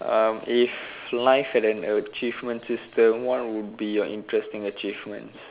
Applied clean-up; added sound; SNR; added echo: none; none; none; none.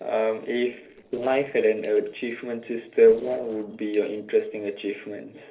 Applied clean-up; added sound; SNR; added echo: neural separator model SepFormer DNS4.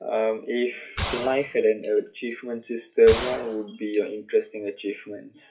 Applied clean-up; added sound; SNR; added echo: classical method WPE with log-MMSE.